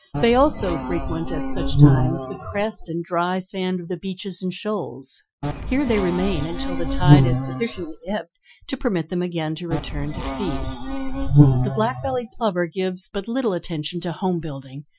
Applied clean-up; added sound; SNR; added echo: classical method Wiener filter.